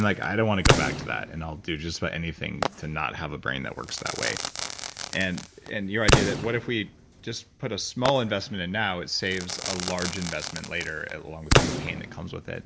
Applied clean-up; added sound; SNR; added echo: none; Crackle / Fireworks; 0 dB; none.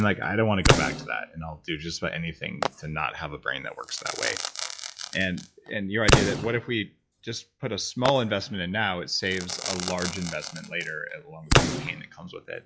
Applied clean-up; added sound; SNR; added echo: classical method log-MMSE.